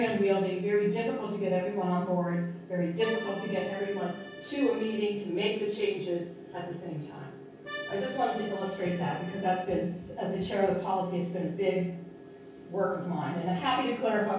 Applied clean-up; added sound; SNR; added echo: none; Accordion; 11 dB; reverberation time 0.6 s.